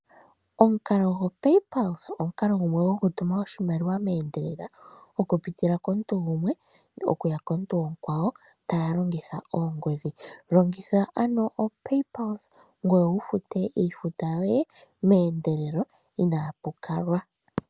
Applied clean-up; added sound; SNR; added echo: none; none; none; none.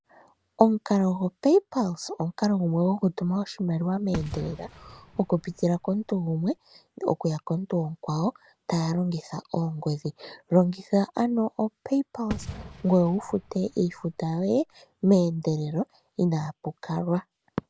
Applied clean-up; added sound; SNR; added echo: none; Fireworks; 14 dB; none.